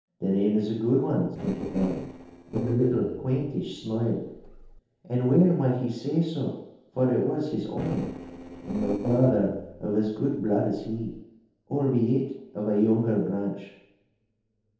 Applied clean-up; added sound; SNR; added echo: neural separator model SepFormer DNS4.